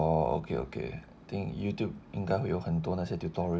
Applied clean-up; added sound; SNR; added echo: none; none; none; none.